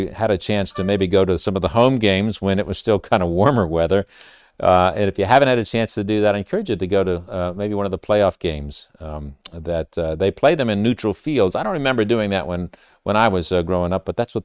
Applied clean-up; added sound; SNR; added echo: neural mask model RNNoise.